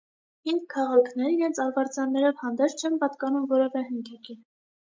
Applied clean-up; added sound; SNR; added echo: neural mask model Resemble Enhance denoiser.